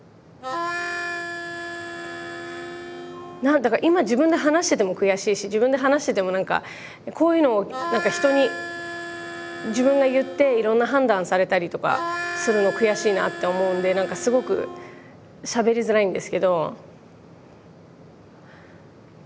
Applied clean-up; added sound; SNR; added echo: none; Harmonica; 9 dB; none.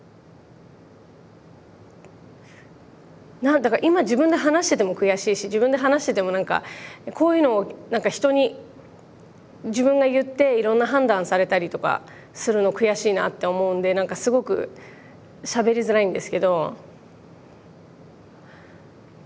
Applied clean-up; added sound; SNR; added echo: none; none; none; none.